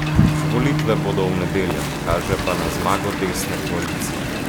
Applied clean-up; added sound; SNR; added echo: none; Wind + Bowed string instrument; -3 dB; none.